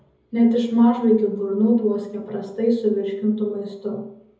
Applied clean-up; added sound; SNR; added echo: none; none; none; reverberation time 0.7 s.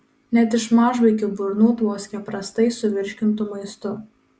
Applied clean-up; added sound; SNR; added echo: none; none; none; none.